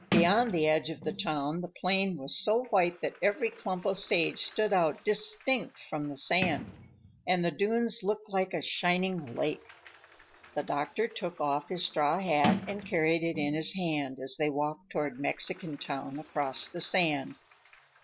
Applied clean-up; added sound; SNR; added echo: none; Sliding door; 12 dB; none.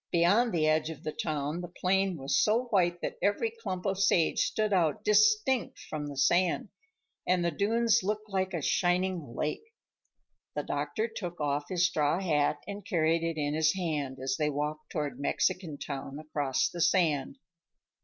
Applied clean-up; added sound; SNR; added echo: none; none; none; none.